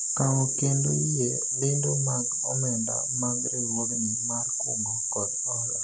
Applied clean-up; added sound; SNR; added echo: none; none; none; none.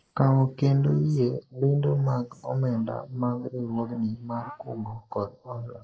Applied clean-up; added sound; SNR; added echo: neural mask model Resemble Enhance denoiser.